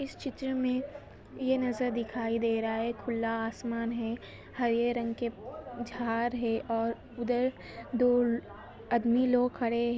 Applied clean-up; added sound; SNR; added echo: none; none; none; none.